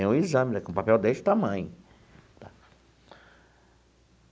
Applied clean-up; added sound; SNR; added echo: none; none; none; none.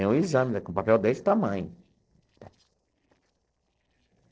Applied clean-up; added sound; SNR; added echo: neural separator model SepFormer DNS4.